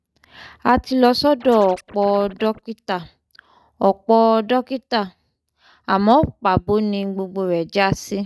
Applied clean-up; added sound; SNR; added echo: neural mask model RNNoise.